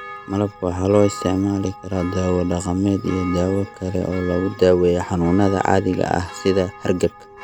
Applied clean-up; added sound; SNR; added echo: none; Church bell; 17 dB; none.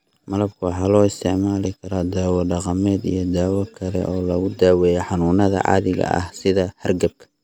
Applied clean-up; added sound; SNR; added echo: none; none; none; none.